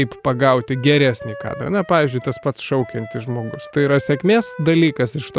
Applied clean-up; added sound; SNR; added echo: none; Wind instrument, woodwind instrument; 18 dB; none.